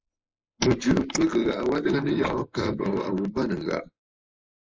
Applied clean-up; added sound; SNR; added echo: neural mask model Resemble Enhance denoiser.